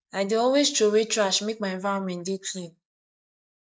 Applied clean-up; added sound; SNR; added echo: neural mask model Resemble Enhance denoiser.